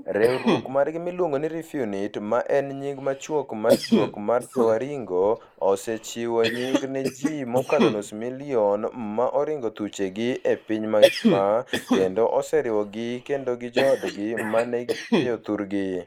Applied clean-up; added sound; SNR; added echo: neural mask model Resemble Enhance denoiser.